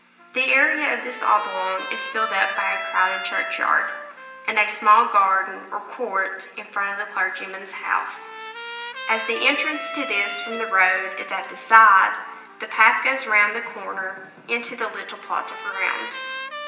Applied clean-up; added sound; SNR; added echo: none; Trumpet; 13 dB; reverberation time 1.2 s.